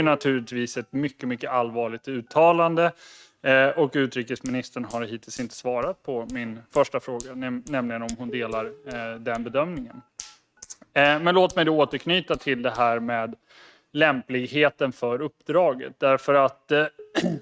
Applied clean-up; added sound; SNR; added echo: neural mask model RNNoise.